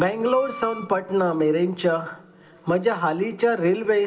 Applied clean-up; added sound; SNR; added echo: none; Wind instrument, woodwind instrument; 16 dB; reverberation time 2.3 s.